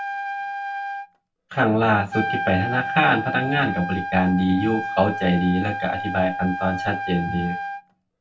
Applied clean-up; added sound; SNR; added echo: none; Trumpet; 6 dB; reverberation time 0.2 s.